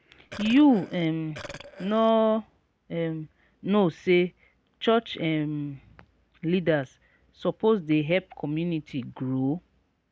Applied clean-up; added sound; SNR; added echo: none; Burping, eructation; 17 dB; none.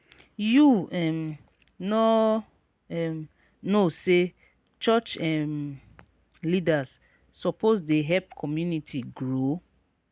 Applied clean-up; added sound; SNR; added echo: none; none; none; none.